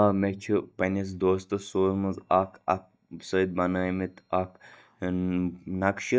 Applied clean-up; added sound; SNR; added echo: neural mask model DeepFilterNet 3.